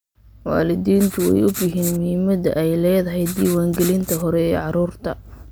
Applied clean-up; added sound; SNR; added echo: none; Writing; 13 dB; none.